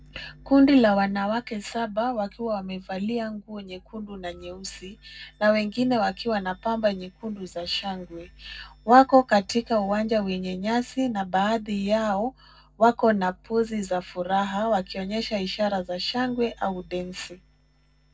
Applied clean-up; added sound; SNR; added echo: neural separator model SepFormer DNS4.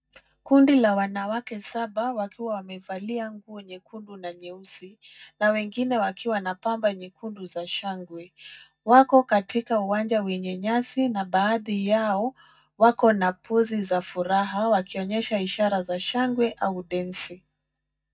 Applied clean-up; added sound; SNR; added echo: neural mask model DeepFilterNet 3.